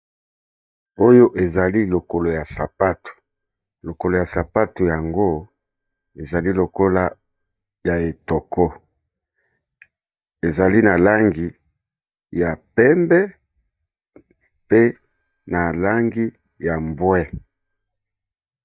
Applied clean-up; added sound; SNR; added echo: neural mask model DeepFilterNet 3.